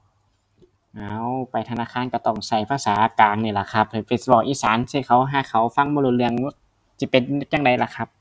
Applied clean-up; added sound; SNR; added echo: none; none; none; none.